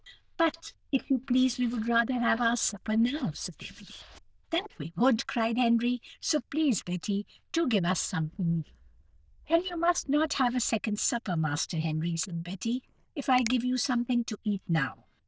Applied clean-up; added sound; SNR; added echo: neural diffusion model UNIVERSE++.